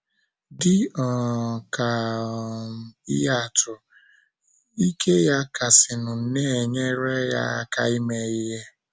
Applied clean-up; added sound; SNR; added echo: none; none; none; none.